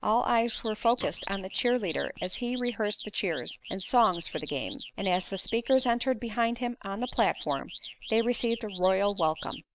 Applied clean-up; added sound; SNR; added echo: neural mask model Resemble Enhance denoiser.